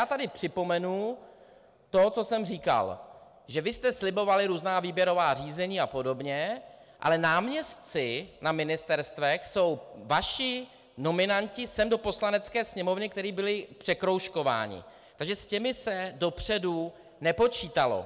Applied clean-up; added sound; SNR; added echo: none; none; none; none.